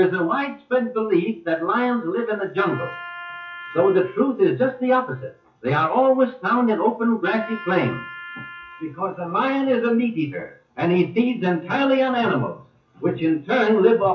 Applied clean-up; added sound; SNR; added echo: classical method WPE with log-MMSE.